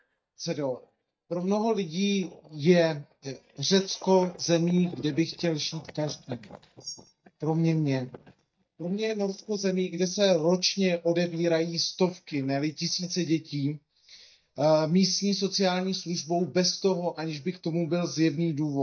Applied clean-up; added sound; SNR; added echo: neural mask model DeepFilterNet 3.